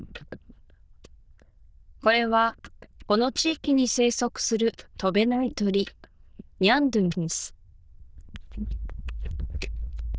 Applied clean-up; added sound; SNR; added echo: neural diffusion model UNIVERSE++.